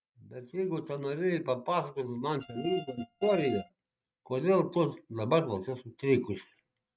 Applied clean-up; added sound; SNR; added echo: neural mask model RNNoise.